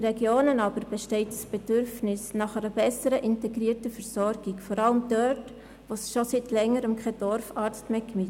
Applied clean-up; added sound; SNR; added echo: none; none; none; none.